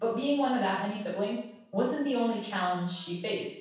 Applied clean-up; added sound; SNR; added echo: none; none; none; reverberation time 0.7 s.